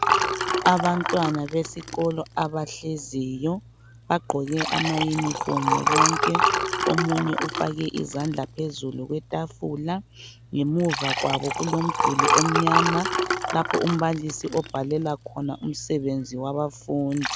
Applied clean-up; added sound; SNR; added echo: none; Liquid; 1 dB; none.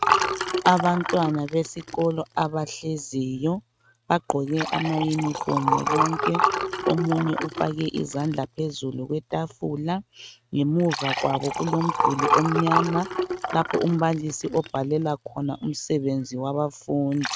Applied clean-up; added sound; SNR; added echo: neural mask model RNNoise.